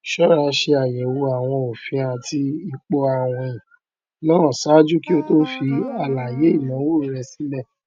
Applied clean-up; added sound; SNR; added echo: neural mask model RNNoise.